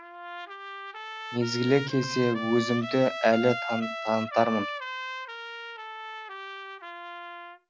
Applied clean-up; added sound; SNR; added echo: none; Trumpet; 8 dB; none.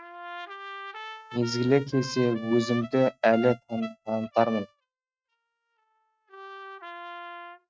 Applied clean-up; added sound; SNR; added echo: neural mask model RNNoise.